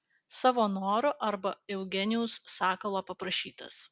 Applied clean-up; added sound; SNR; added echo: none; none; none; none.